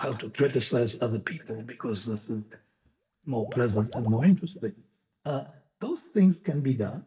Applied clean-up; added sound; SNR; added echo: neural mask model DeepFilterNet 3.